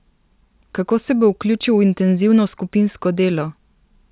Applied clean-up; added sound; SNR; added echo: none; none; none; none.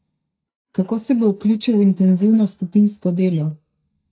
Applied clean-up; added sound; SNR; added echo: neural mask model DeepFilterNet 3.